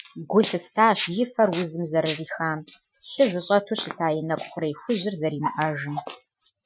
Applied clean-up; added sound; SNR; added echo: classical method Wiener filter.